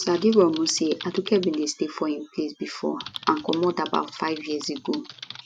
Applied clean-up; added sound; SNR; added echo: none; Typing; 17 dB; none.